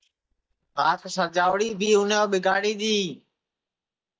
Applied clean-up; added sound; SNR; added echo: neural mask model DeepFilterNet 3.